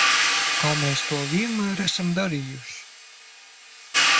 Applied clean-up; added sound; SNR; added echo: none; Hi-hat; -3 dB; none.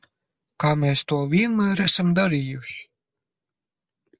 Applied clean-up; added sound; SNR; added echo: none; none; none; none.